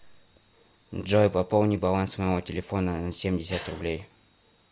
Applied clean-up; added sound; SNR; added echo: none; none; none; none.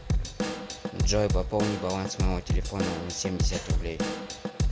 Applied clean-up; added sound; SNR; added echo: none; Drum / Drum kit; -3 dB; none.